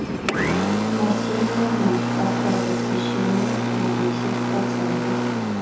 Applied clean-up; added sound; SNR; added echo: none; Engine; -5 dB; reverberation time 0.6 s.